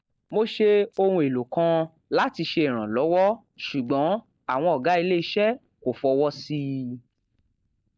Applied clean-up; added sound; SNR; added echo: neural mask model DeepFilterNet 3.